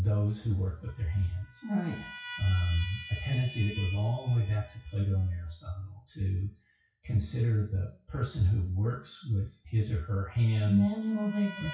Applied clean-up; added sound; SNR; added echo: classical method WPE with log-MMSE.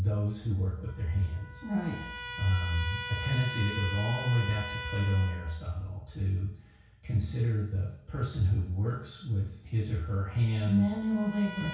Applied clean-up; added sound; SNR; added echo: none; Trumpet; 13 dB; reverberation time 0.6 s.